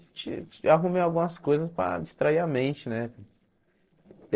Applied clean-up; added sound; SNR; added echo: neural separator model SepFormer DNS4.